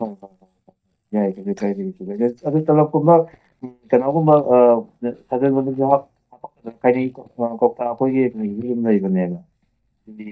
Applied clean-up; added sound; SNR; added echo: neural mask model DeepFilterNet 3.